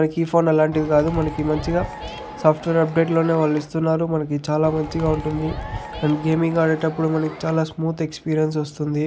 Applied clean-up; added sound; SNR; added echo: none; Crowd; 12 dB; none.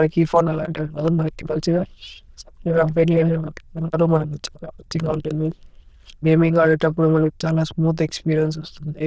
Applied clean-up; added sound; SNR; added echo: neural diffusion model UNIVERSE++.